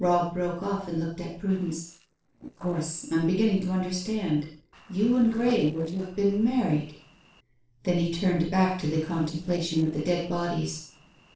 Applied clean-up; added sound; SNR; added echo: neural separator model SepFormer DNS4.